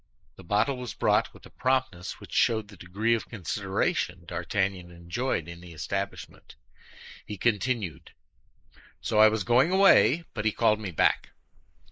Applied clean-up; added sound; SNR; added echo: neural mask model Resemble Enhance denoiser.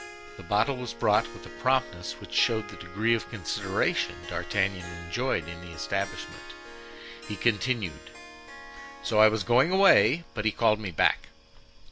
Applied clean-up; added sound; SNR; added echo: none; Harp; 15 dB; none.